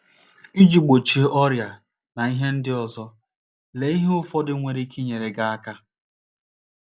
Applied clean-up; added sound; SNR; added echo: none; none; none; none.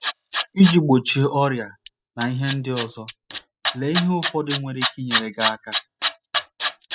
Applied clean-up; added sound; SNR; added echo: classical method spectral subtraction.